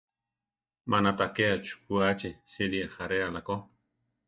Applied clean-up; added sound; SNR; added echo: neural mask model DeepFilterNet 3.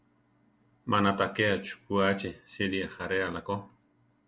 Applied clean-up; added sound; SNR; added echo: none; none; none; none.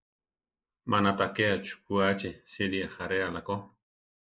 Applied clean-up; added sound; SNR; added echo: neural mask model Resemble Enhance denoiser.